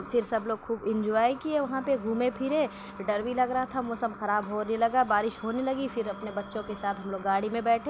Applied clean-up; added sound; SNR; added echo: none; Wind instrument, woodwind instrument; 20 dB; none.